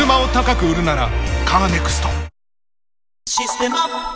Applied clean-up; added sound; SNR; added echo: none; none; none; none.